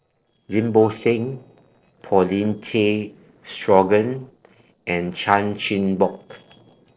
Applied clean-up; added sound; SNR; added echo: neural separator model SepFormer DNS4.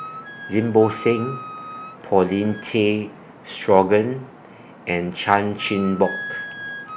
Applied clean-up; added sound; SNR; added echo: none; Wind instrument, woodwind instrument; 15 dB; none.